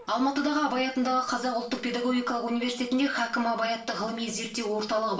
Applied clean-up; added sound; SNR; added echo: neural separator model SepFormer DNS4.